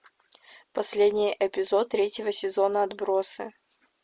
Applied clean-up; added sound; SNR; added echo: none; none; none; none.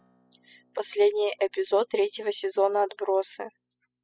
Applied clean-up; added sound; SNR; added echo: classical method spectral subtraction.